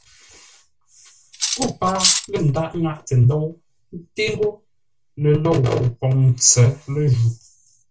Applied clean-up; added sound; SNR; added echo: none; Cutlery, silverware; 2 dB; reverberation time 0.2 s.